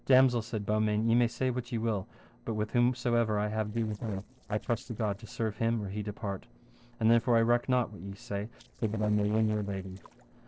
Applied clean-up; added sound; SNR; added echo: neural separator model SepFormer DNS4.